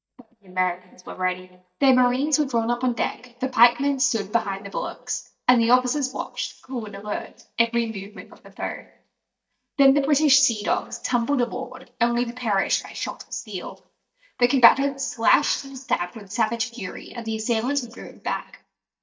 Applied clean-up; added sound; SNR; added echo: neural mask model DeepFilterNet 3.